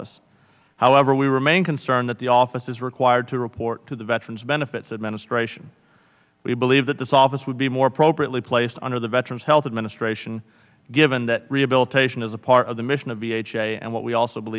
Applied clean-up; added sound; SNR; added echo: none; none; none; none.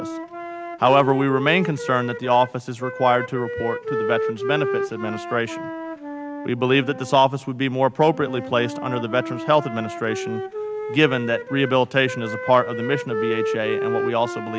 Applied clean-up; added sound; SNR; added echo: none; Wind instrument, woodwind instrument; 7 dB; none.